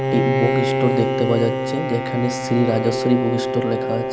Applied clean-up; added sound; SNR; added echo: none; Bowed string instrument; 1 dB; none.